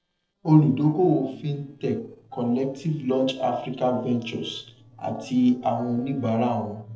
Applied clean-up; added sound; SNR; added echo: neural separator model SepFormer DNS4.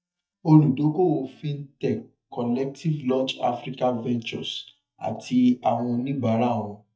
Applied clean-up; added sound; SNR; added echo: neural mask model DeepFilterNet 3.